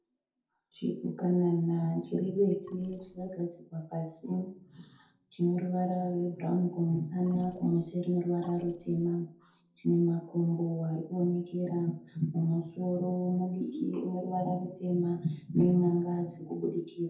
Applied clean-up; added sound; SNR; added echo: neural separator model SepFormer DNS4.